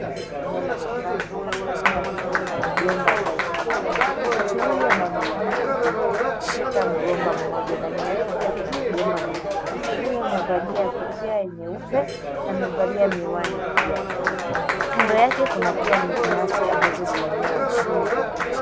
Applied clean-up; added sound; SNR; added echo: none; Applause; -4 dB; none.